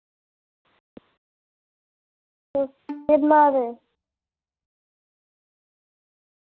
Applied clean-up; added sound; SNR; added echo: neural mask model RNNoise.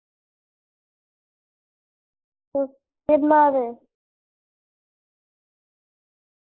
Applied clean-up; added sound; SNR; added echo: neural mask model Resemble Enhance denoiser.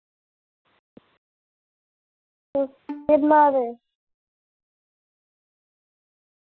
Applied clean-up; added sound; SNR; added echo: classical method Wiener filter.